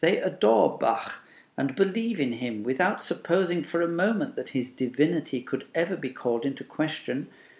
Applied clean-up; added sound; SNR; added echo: none; none; none; none.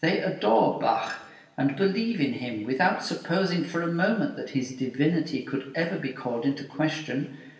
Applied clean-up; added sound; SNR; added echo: none; none; none; reverberation time 0.9 s.